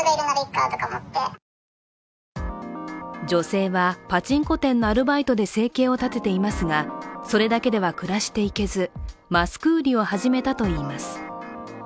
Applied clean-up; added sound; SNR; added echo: none; none; none; none.